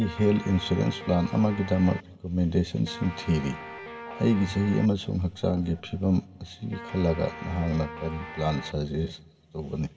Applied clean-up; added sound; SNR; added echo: none; Guitar; 13 dB; reverberation time 0.4 s.